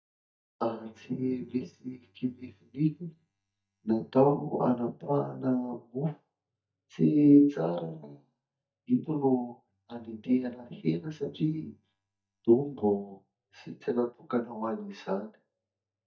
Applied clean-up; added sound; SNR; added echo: neural mask model DeepFilterNet 3.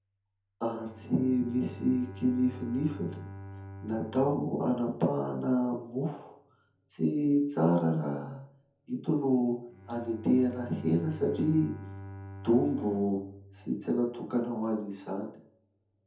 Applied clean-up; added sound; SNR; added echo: none; Bowed string instrument; 17 dB; reverberation time 0.5 s.